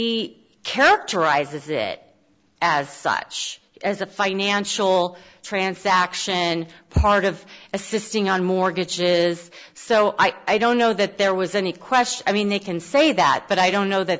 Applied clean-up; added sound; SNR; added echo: none; none; none; none.